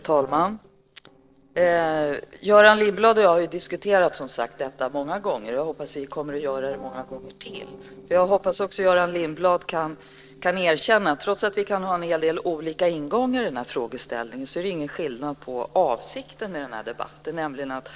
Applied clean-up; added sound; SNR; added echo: neural separator model SepFormer DNS4.